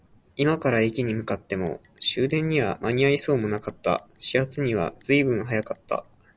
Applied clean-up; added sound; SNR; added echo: none; Bell; 11 dB; none.